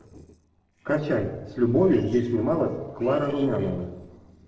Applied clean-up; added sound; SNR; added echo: neural separator model SepFormer DNS4.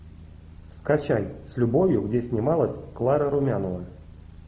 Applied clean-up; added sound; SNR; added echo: none; none; none; none.